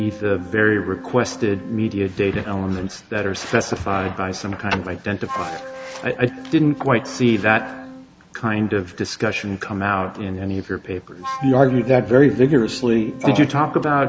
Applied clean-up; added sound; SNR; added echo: none; Wind instrument, woodwind instrument; 17 dB; none.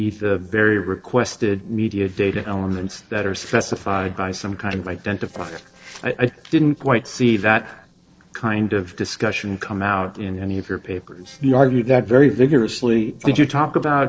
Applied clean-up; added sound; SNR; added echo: neural separator model SepFormer DNS4.